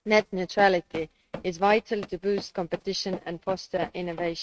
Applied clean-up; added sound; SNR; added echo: neural mask model RNNoise.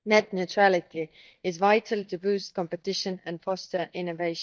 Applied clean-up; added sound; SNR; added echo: neural mask model DeepFilterNet 3.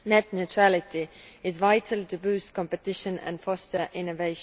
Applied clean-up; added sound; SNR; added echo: none; none; none; none.